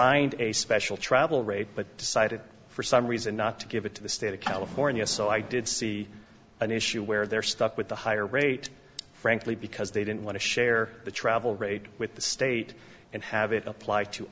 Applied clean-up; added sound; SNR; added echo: none; none; none; none.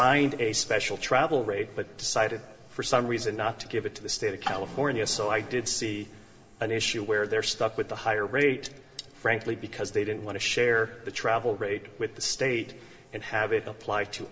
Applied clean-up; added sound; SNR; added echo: none; none; none; reverberation time 2.6 s.